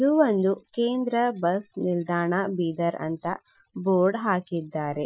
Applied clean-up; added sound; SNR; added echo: classical method Wiener filter.